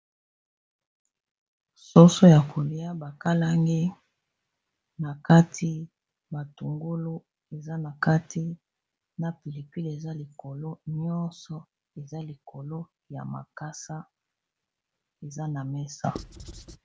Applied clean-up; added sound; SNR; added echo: none; Writing; 14 dB; none.